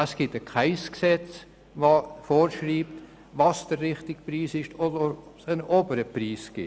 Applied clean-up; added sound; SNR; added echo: none; none; none; none.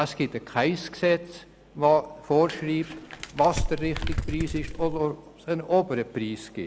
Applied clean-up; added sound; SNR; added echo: none; Crumpling, crinkling; 5 dB; none.